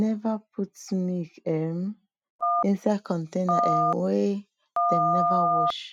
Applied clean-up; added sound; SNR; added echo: neural mask model RNNoise.